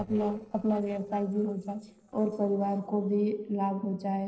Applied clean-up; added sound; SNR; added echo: neural separator model SepFormer DNS4.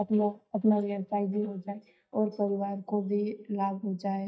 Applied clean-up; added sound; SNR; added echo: neural mask model DeepFilterNet 3.